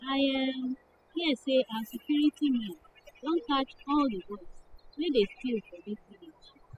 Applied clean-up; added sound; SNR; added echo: classical method spectral subtraction.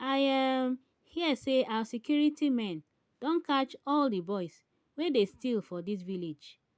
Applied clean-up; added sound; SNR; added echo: none; none; none; none.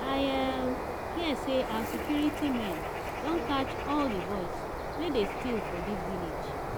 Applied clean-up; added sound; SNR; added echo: none; Bird; 2 dB; none.